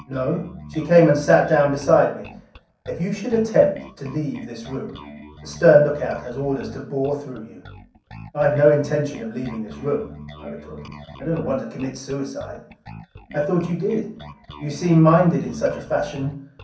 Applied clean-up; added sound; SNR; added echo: none; Bass guitar; 19 dB; reverberation time 0.6 s.